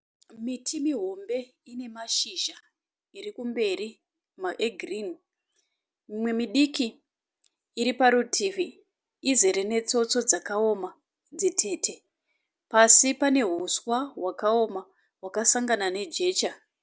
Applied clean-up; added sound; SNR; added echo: none; none; none; none.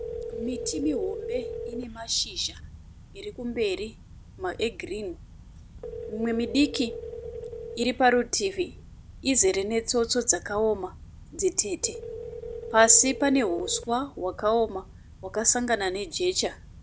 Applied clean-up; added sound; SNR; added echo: none; Telephone; 12 dB; none.